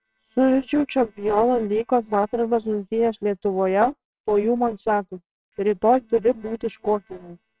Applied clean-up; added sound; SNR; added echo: neural separator model SepFormer WHAMR!.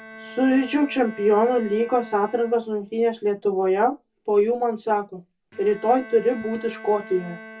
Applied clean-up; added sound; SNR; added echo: none; Bowed string instrument; 20 dB; reverberation time 0.1 s.